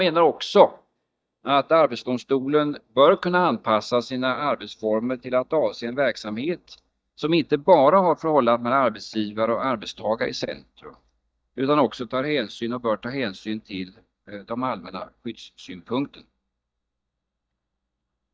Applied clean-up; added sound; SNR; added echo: neural mask model DeepFilterNet 3.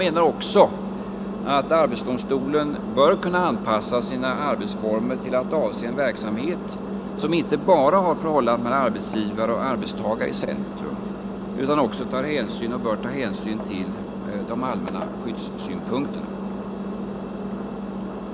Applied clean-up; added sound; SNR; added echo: none; Engine; 6 dB; none.